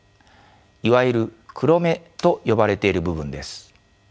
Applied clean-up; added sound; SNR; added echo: none; none; none; none.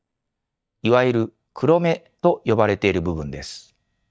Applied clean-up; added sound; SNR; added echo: neural mask model DeepFilterNet 3.